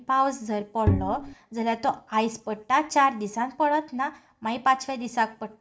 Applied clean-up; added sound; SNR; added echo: none; Bowed string instrument; -1 dB; reverberation time 0.3 s.